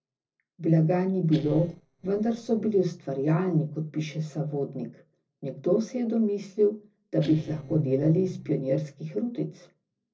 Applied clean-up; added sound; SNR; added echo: neural separator model SepFormer DNS4.